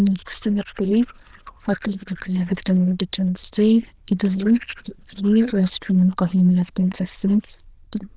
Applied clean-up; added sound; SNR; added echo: neural diffusion model UNIVERSE++.